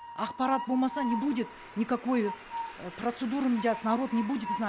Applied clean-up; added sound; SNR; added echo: none; Train; 9 dB; none.